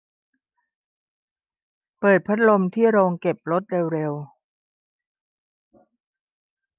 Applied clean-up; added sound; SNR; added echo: none; none; none; none.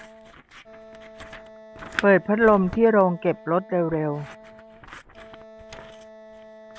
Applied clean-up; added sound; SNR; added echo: none; Wind instrument, woodwind instrument + Scissors; 16 dB; none.